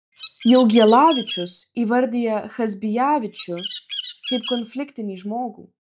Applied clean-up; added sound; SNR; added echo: none; Bird; 11 dB; none.